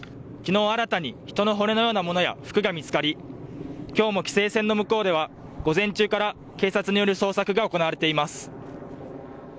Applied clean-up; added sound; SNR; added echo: none; none; none; none.